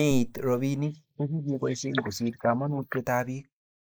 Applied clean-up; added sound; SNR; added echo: neural mask model Resemble Enhance denoiser.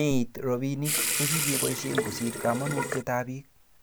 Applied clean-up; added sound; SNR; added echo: none; Sink (filling or washing) / Water tap, faucet; 0 dB; none.